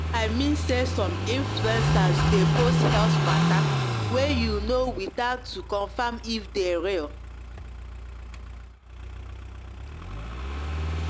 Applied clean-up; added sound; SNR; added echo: none; Car passing by / Idling; -3 dB; none.